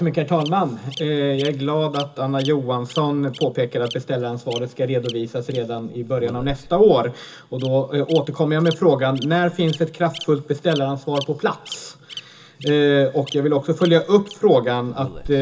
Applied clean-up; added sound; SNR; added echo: none; Bird vocalization, bird call, bird song; 18 dB; reverberation time 0.2 s.